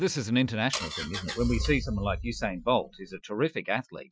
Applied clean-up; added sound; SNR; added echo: classical method Wiener filter.